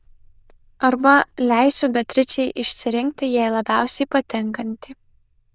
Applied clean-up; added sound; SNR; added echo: neural diffusion model UNIVERSE++.